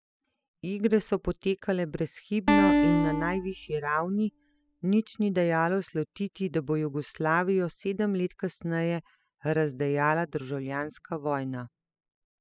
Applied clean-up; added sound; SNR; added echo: classical method spectral subtraction.